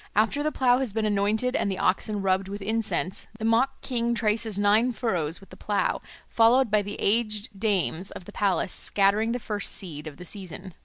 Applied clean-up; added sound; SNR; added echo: none; none; none; none.